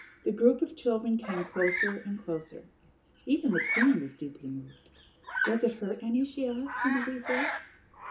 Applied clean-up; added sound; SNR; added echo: none; Bird vocalization, bird call, bird song; 6 dB; reverberation time 0.2 s.